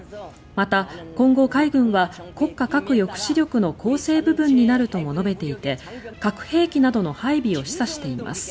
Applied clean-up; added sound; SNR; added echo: none; none; none; none.